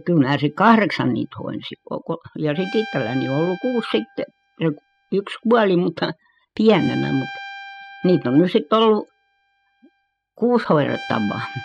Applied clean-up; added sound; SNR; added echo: classical method spectral subtraction.